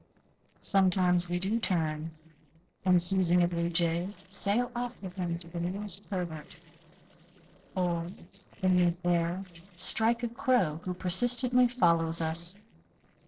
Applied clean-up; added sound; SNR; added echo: neural separator model SepFormer DNS4.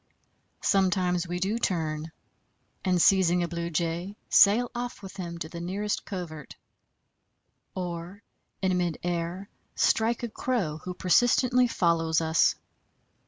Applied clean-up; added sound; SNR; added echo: none; none; none; none.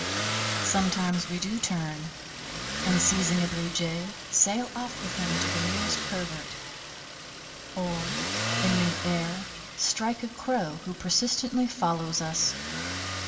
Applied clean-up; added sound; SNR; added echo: none; Motor vehicle (road); 4 dB; reverberation time 1.5 s.